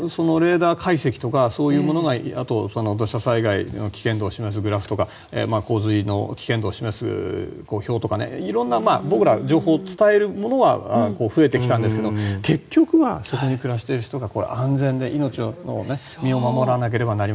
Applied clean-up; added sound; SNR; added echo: none; none; none; none.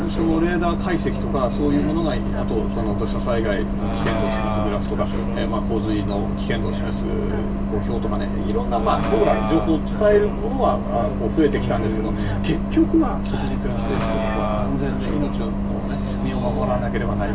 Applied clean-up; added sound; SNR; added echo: none; Bus; -1 dB; reverberation time 0.2 s.